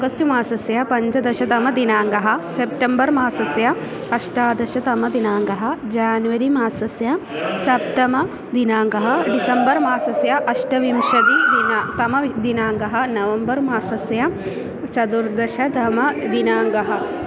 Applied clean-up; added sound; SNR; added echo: none; Motorcycle / Engine; 17 dB; none.